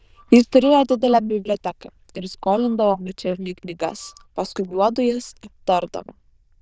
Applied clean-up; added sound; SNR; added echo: neural diffusion model UNIVERSE++.